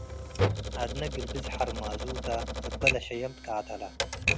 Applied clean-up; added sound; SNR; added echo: none; Typewriter; -4 dB; none.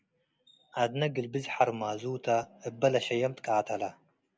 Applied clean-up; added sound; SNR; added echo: none; none; none; none.